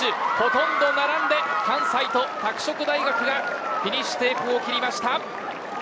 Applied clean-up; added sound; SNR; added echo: none; none; none; none.